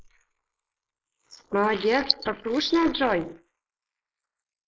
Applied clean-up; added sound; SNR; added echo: neural mask model Resemble Enhance denoiser.